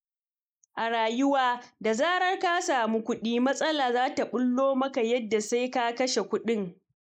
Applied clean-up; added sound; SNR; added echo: neural mask model Resemble Enhance denoiser.